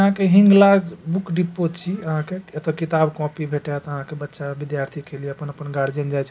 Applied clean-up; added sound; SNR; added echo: none; none; none; none.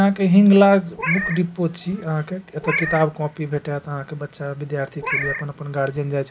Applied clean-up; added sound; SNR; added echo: none; Meow; 8 dB; none.